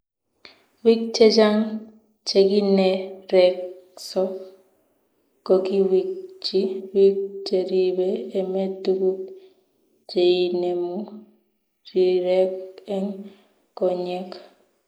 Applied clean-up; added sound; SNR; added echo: neural mask model Resemble Enhance denoiser.